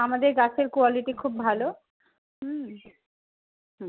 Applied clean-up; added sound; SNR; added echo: none; none; none; none.